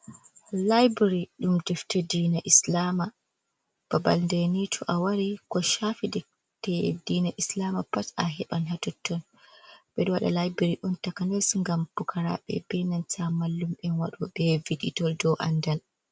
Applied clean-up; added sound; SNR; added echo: none; none; none; none.